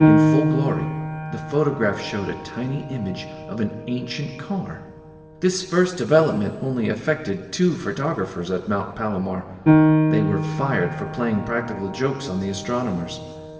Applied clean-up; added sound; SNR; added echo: none; Piano; 0 dB; reverberation time 2.4 s.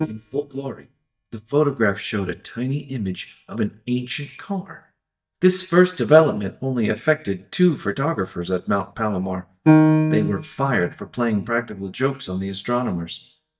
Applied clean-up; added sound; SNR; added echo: neural mask model DeepFilterNet 3.